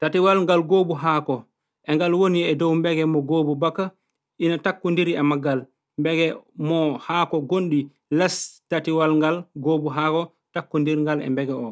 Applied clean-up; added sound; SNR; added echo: none; none; none; none.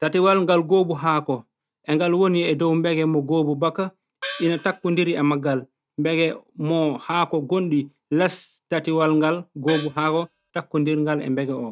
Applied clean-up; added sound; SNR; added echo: neural mask model RNNoise.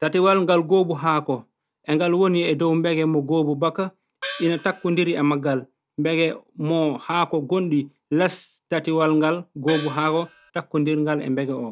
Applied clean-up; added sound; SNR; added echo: none; Gong; 12 dB; none.